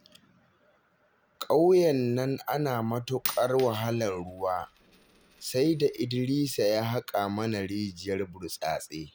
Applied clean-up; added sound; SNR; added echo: none; Coin (dropping); 15 dB; none.